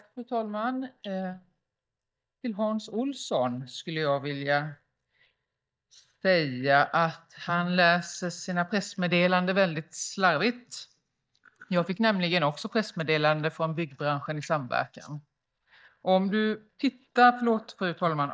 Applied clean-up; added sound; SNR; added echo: neural mask model DeepFilterNet 3.